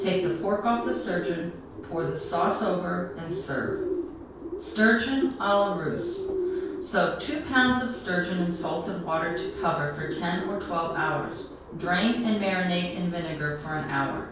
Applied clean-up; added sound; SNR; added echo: none; Bird; 7 dB; reverberation time 0.5 s.